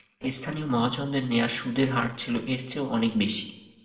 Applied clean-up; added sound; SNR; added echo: neural separator model SepFormer DNS4.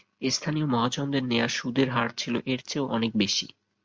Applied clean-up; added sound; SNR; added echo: none; none; none; none.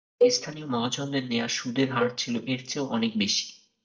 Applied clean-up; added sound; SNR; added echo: neural mask model DeepFilterNet 3.